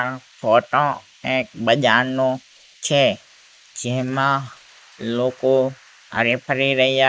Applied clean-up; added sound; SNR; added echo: neural mask model Resemble Enhance denoiser.